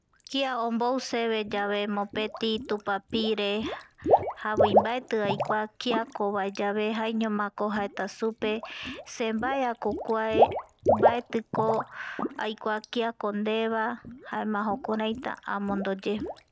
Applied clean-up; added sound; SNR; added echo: none; Water / Liquid; 2 dB; none.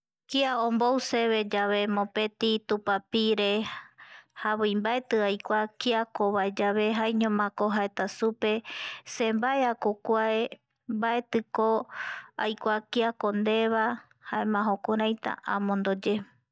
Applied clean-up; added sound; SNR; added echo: none; none; none; none.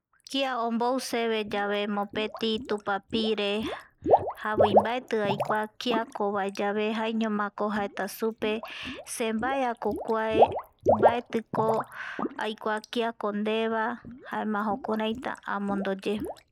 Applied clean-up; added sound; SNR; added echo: neural mask model Resemble Enhance denoiser.